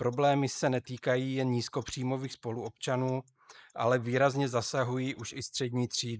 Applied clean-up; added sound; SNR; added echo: neural mask model Resemble Enhance denoiser.